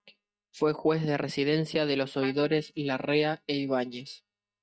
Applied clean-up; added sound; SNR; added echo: neural mask model DeepFilterNet 3.